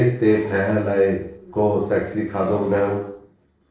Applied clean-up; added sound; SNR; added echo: neural separator model SepFormer DNS4.